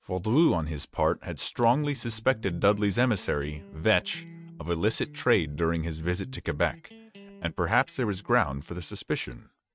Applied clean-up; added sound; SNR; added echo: neural mask model RNNoise.